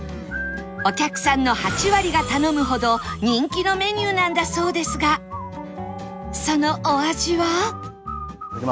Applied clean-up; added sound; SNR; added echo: none; Bowed string instrument; 17 dB; none.